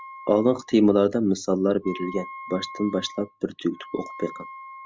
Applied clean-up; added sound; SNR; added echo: none; Wind instrument, woodwind instrument; 17 dB; none.